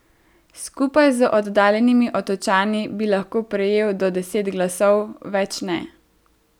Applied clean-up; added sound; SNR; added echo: none; none; none; none.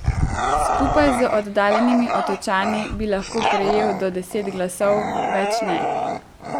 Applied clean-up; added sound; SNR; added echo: none; Bark / Growling; 1 dB; none.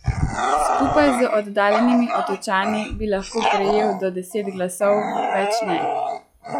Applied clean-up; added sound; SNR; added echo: classical method log-MMSE.